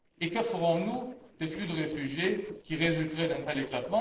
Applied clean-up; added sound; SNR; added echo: neural separator model SepFormer DNS4.